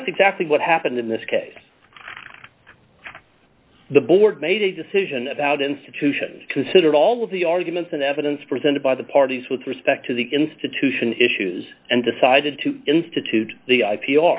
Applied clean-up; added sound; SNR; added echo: none; none; none; none.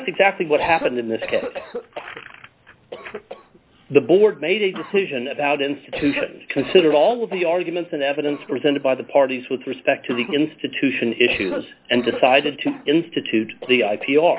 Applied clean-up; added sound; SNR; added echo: none; Cough; 15 dB; none.